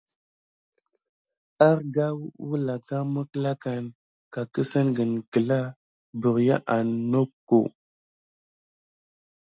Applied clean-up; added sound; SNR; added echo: none; none; none; none.